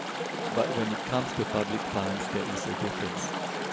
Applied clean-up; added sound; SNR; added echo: none; Chatter / Stream; 0 dB; none.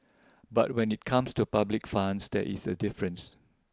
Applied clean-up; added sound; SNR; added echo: none; none; none; none.